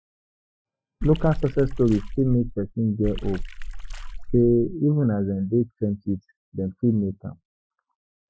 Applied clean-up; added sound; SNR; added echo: classical method Wiener filter.